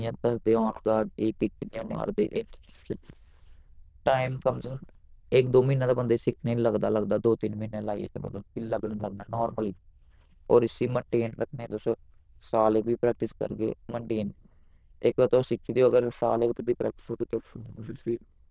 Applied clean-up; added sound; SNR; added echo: neural diffusion model UNIVERSE++.